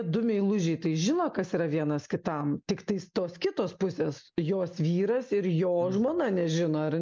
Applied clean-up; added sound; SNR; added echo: none; none; none; none.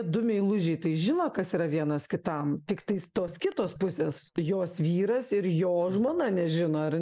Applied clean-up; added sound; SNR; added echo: neural mask model Resemble Enhance denoiser.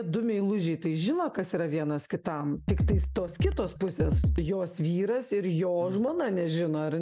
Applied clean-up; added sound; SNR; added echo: none; Drum kit; -1 dB; none.